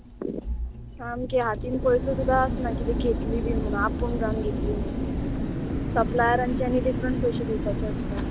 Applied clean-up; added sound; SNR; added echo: none; Mechanical fan; 0 dB; none.